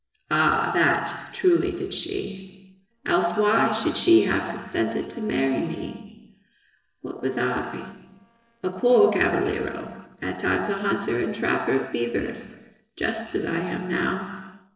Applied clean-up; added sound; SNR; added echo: neural separator model SepFormer DNS4.